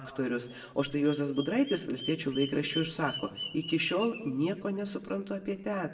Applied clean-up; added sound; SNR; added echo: none; Bird vocalization, bird call, bird song; 14 dB; reverberation time 1.2 s.